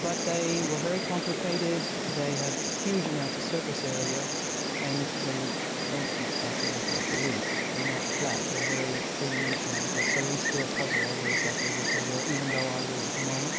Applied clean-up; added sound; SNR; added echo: none; Insect; -4 dB; none.